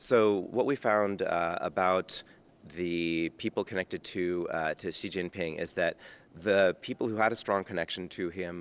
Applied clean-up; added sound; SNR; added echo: none; none; none; none.